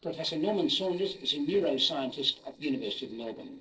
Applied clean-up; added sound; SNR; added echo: neural separator model SepFormer DNS4.